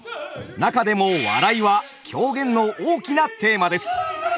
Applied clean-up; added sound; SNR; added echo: none; none; none; none.